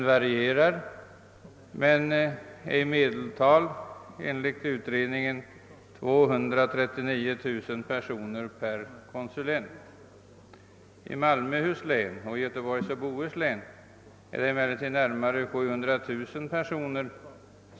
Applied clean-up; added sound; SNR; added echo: none; none; none; none.